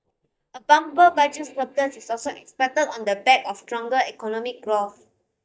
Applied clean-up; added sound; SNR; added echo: neural mask model DeepFilterNet 3.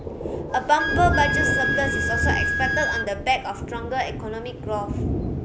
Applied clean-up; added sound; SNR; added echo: none; Thunder + Wind instrument, woodwind instrument; -1 dB; none.